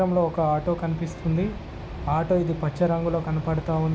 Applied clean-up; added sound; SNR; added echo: none; none; none; none.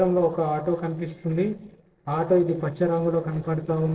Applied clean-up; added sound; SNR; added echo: neural separator model SepFormer DNS4.